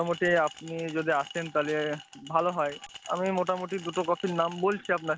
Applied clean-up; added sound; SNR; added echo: none; Glass; 18 dB; none.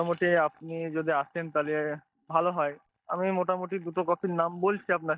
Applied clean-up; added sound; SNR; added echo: neural mask model DeepFilterNet 3.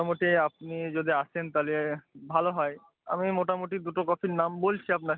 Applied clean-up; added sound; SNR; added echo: none; none; none; none.